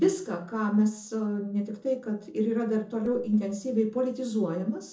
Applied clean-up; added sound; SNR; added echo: neural separator model SepFormer DNS4.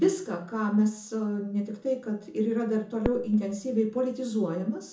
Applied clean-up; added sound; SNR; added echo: none; Fireworks; 16 dB; reverberation time 0.6 s.